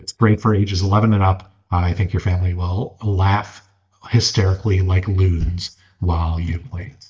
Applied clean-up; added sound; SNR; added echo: neural mask model DeepFilterNet 3.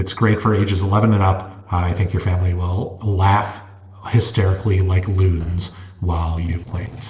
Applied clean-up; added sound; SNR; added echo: neural separator model SepFormer DNS4.